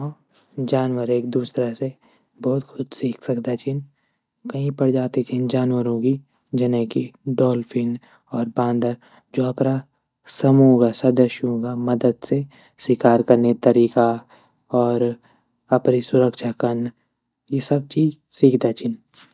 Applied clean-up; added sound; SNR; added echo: none; none; none; none.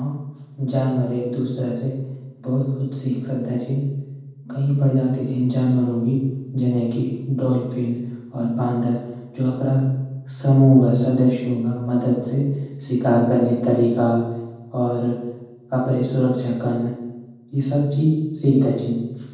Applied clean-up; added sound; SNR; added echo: none; none; none; reverberation time 1.2 s.